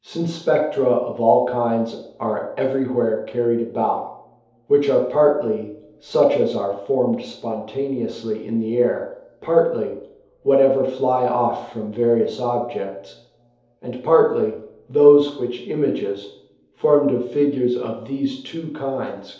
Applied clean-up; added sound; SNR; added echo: none; none; none; reverberation time 2.2 s.